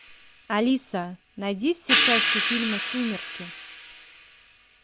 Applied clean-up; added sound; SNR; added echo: none; Hi-hat; 0 dB; none.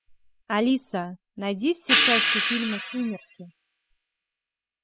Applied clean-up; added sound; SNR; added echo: classical method spectral subtraction.